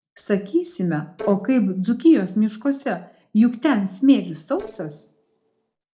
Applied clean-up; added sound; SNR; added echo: neural separator model SepFormer DNS4.